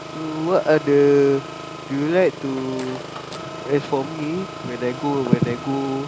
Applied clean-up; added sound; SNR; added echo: none; Engine; 12 dB; none.